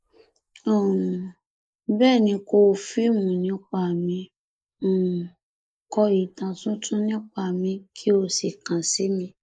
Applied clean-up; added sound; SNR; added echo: neural mask model Resemble Enhance denoiser.